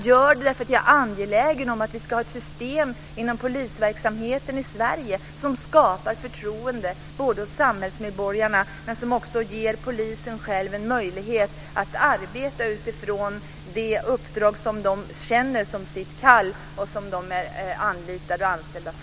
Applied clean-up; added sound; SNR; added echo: none; none; none; none.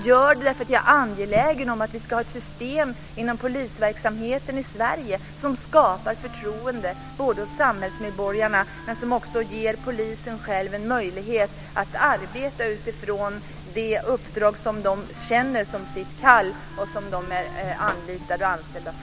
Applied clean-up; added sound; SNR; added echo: none; Zipper (clothing) + Wind instrument, woodwind instrument; 17 dB; none.